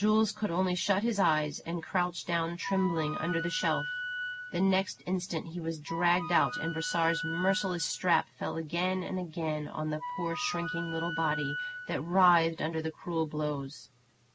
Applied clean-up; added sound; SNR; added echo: none; Wind instrument, woodwind instrument; 7 dB; none.